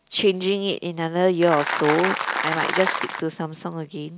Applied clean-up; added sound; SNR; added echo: none; Applause; 2 dB; none.